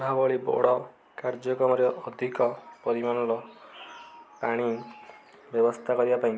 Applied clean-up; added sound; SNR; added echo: none; none; none; none.